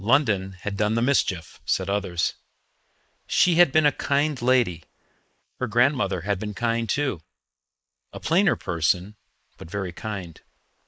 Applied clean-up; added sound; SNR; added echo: neural mask model Resemble Enhance denoiser.